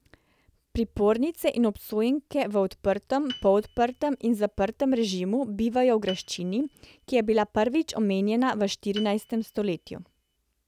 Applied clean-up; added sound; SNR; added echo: none; Piano; 20 dB; none.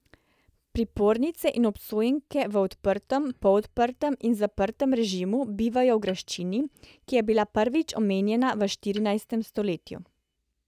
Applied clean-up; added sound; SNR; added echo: neural mask model DeepFilterNet 3.